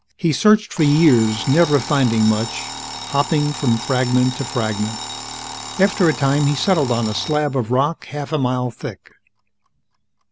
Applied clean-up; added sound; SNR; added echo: none; Alarm; 13 dB; none.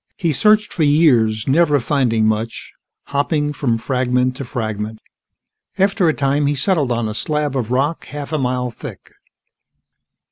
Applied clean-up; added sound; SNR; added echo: none; none; none; none.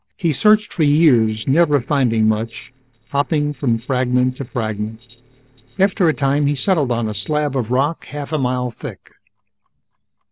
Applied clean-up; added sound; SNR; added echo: neural separator model SepFormer DNS4.